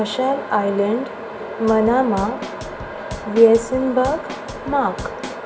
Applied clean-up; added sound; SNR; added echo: none; Drum / Drum kit; 15 dB; reverberation time 1.2 s.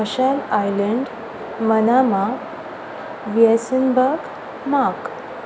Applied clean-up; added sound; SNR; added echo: none; none; none; none.